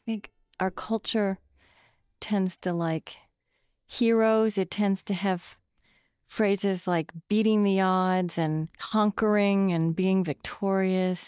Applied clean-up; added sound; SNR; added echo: neural mask model DeepFilterNet 3.